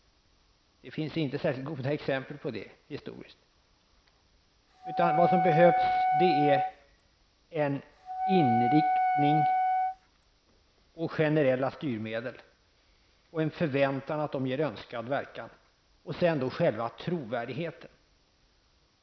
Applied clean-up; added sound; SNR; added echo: none; Wind instrument, woodwind instrument; -3 dB; none.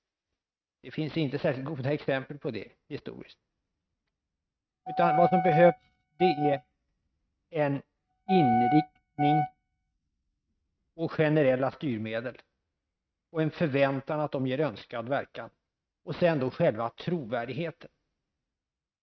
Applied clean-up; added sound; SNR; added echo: neural mask model RNNoise.